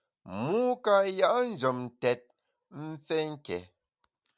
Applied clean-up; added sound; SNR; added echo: none; none; none; none.